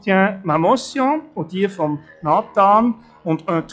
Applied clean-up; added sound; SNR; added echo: classical method log-MMSE.